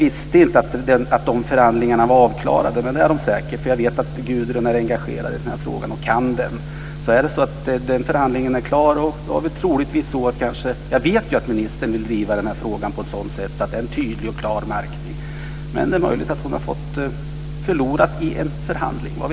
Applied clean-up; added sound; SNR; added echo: none; none; none; none.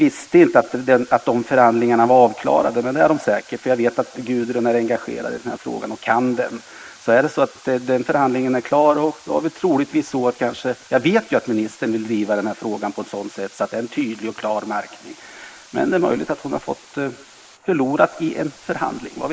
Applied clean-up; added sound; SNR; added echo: neural mask model Resemble Enhance denoiser.